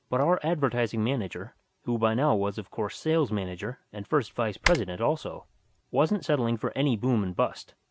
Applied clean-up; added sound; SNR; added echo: none; Typing; 7 dB; none.